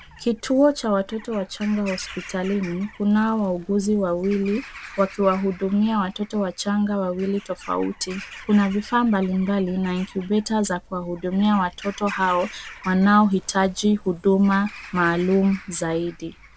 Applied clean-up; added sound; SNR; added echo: none; Bird vocalization, bird call, bird song / Crow; 20 dB; none.